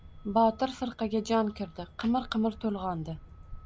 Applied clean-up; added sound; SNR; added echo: none; Truck; 18 dB; none.